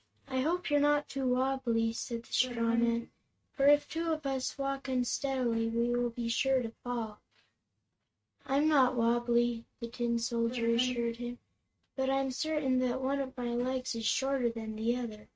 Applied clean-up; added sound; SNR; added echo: neural mask model RNNoise.